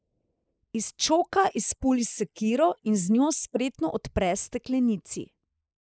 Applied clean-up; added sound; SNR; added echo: neural mask model Resemble Enhance denoiser.